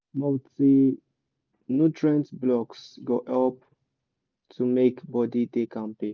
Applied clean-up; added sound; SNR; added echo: none; none; none; none.